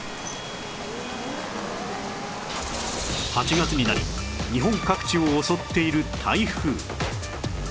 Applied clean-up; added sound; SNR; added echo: none; Traffic noise, roadway noise / Vehicle horn, car horn, honking + Glass; 20 dB; none.